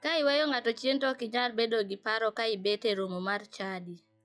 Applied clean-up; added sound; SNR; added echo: classical method log-MMSE.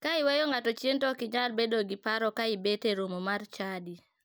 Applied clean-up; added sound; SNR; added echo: none; none; none; none.